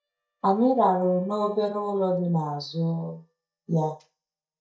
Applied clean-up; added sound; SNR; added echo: neural mask model DeepFilterNet 3.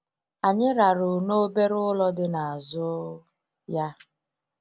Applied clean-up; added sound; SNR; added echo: none; none; none; none.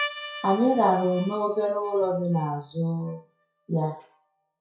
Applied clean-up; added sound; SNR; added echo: classical method WPE with log-MMSE.